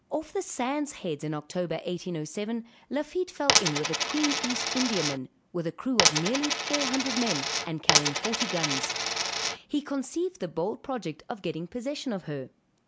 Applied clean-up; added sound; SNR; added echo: none; Coin (dropping); -4 dB; none.